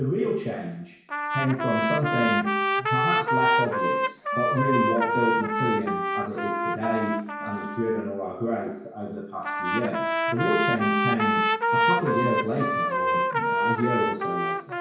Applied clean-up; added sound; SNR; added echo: none; Trumpet; -2 dB; reverberation time 0.7 s.